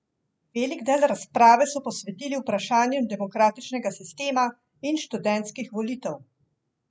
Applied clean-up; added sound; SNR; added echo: none; none; none; none.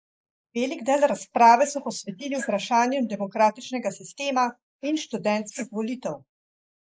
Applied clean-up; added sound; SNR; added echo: neural mask model Resemble Enhance denoiser.